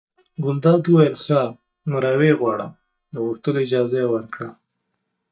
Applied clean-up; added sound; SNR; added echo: neural mask model DeepFilterNet 3.